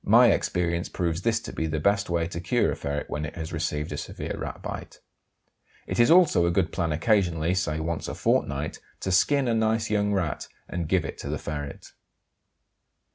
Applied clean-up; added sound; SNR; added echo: none; none; none; none.